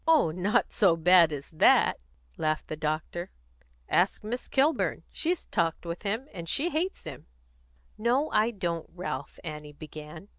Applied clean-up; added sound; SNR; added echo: none; none; none; none.